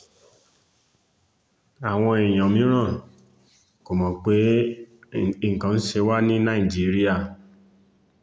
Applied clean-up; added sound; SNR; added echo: none; none; none; none.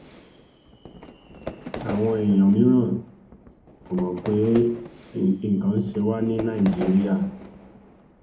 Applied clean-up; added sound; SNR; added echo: none; Fire / Fireworks; 15 dB; reverberation time 0.3 s.